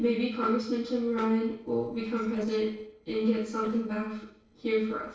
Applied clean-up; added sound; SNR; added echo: neural separator model SepFormer DNS4.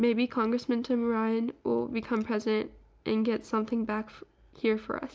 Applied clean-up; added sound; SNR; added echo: none; none; none; none.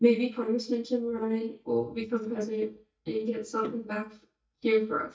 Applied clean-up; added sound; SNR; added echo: neural mask model DeepFilterNet 3.